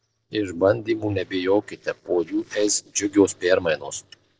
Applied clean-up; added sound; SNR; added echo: neural separator model SepFormer DNS4.